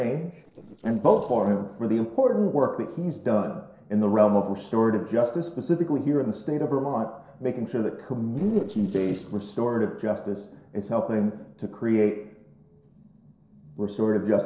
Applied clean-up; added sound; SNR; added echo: neural separator model SepFormer DNS4.